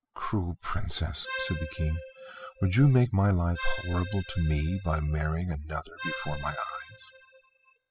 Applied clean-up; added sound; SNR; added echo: classical method spectral subtraction.